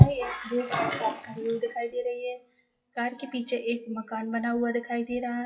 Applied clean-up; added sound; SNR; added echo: classical method WPE with log-MMSE.